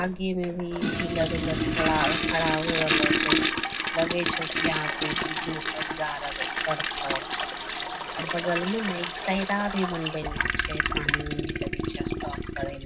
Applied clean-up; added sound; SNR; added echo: none; Toilet flush; -3 dB; reverberation time 0.4 s.